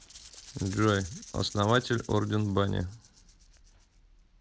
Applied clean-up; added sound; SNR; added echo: none; Rattle (instrument); 20 dB; none.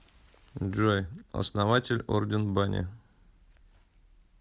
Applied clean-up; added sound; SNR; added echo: none; none; none; none.